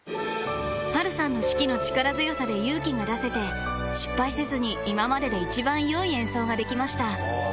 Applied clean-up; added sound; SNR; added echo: none; Piano; 9 dB; none.